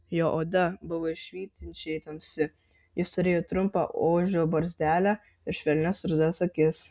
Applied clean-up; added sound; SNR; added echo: none; none; none; none.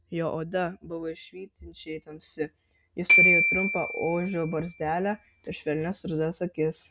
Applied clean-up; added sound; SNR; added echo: none; Glockenspiel; -4 dB; none.